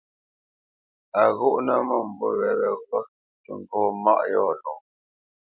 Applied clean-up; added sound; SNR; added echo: none; none; none; none.